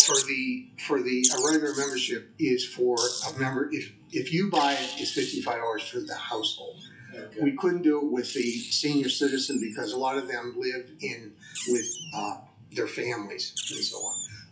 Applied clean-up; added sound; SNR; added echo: classical method WPE with log-MMSE.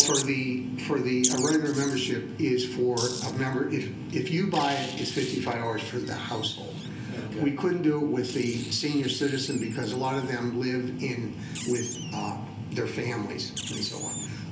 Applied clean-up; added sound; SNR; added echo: none; Wild animals; 9 dB; reverberation time 0.3 s.